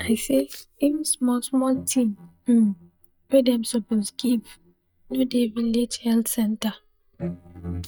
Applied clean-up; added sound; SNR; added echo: neural mask model DeepFilterNet 3.